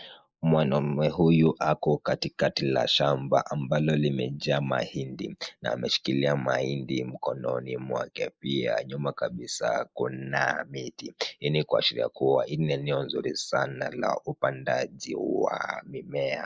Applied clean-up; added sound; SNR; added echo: neural mask model Resemble Enhance denoiser.